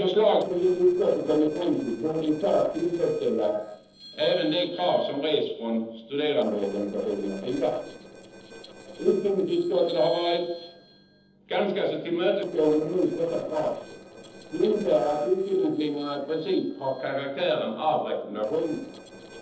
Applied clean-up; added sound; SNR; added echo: neural separator model SepFormer DNS4.